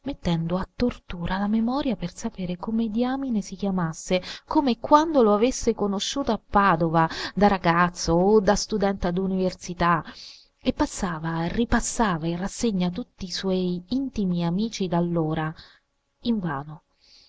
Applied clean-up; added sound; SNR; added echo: none; none; none; none.